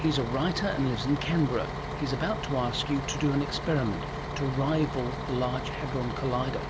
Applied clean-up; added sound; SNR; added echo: none; Bus; 5 dB; none.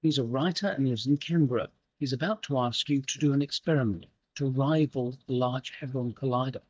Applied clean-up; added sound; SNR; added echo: neural mask model DeepFilterNet 3.